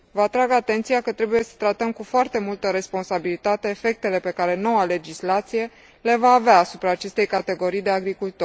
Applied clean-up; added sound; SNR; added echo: none; none; none; none.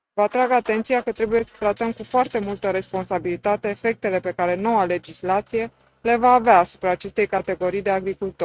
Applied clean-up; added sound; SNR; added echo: neural mask model RNNoise.